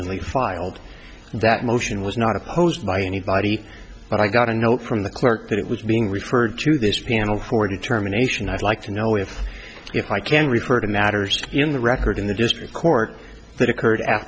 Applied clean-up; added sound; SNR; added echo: none; none; none; none.